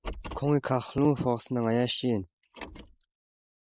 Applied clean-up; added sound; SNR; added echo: neural mask model Resemble Enhance denoiser.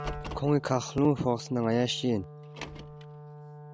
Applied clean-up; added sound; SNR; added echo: none; Wind instrument, woodwind instrument + Car; 12 dB; none.